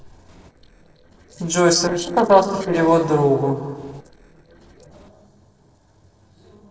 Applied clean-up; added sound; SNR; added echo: neural separator model SepFormer DNS4.